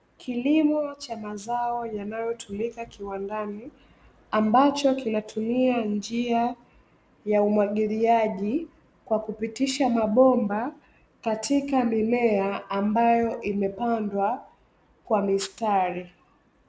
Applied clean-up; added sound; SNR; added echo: none; none; none; none.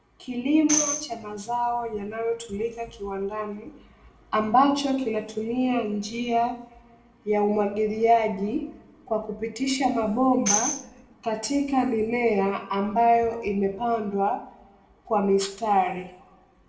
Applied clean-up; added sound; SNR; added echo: none; Tambourine; 6 dB; reverberation time 0.6 s.